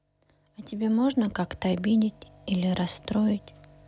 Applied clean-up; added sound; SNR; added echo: none; none; none; none.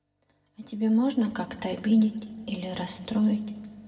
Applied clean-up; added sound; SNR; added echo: none; none; none; reverberation time 1.8 s.